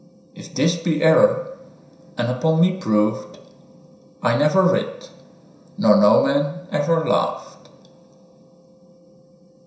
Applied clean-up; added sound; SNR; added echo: none; none; none; reverberation time 0.7 s.